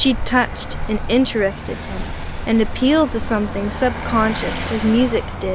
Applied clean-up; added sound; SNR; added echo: none; Vehicle; 6 dB; none.